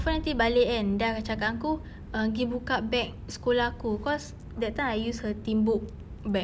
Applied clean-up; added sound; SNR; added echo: none; none; none; none.